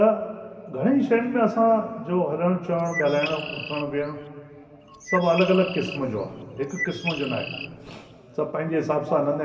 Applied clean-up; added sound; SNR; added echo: none; Bird; 10 dB; reverberation time 2.3 s.